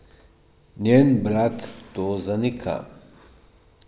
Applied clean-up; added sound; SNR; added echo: none; none; none; none.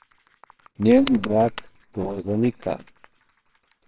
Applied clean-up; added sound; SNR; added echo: neural separator model SepFormer WHAMR!.